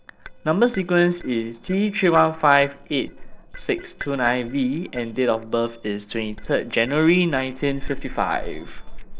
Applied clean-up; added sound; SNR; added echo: neural separator model SepFormer DNS4.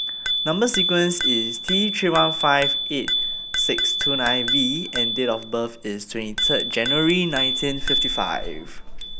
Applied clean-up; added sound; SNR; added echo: none; Bicycle bell; 0 dB; none.